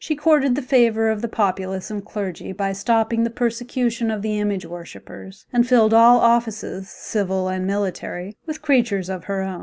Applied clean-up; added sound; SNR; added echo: none; none; none; none.